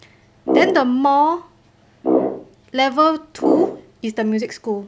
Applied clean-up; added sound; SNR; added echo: none; Brass instrument; 3 dB; none.